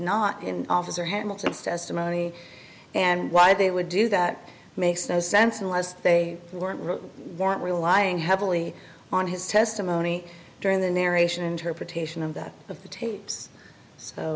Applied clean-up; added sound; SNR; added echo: none; none; none; none.